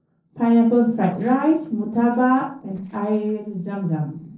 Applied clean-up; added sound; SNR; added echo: neural separator model SepFormer DNS4.